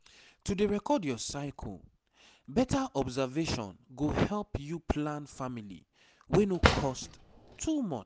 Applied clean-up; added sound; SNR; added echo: none; Drawer open or close; -2 dB; none.